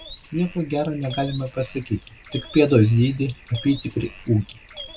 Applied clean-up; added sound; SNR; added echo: none; Bird; 18 dB; none.